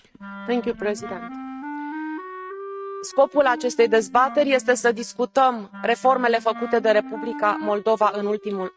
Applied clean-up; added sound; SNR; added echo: neural mask model RNNoise.